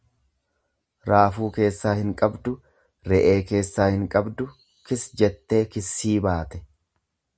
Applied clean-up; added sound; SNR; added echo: none; none; none; none.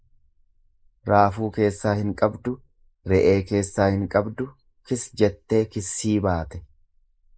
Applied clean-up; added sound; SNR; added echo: neural mask model Resemble Enhance denoiser.